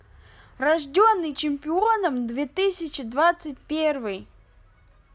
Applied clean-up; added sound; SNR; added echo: none; none; none; none.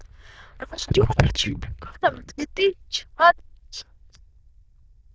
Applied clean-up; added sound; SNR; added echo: neural diffusion model UNIVERSE++.